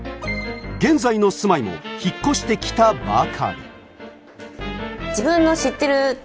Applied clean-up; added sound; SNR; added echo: none; none; none; none.